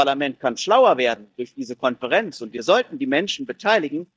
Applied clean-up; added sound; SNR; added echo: neural mask model DeepFilterNet 3.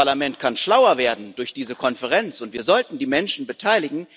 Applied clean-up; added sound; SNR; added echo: none; none; none; none.